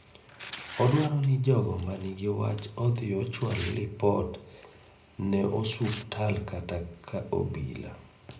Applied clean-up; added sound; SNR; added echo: none; Tearing; 17 dB; reverberation time 0.4 s.